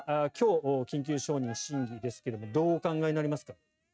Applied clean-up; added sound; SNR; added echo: neural mask model RNNoise.